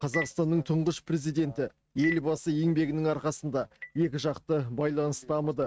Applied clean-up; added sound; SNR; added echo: neural mask model RNNoise.